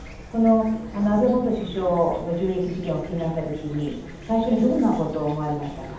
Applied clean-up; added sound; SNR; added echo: none; Chirp, tweet / Fowl; 15 dB; reverberation time 0.8 s.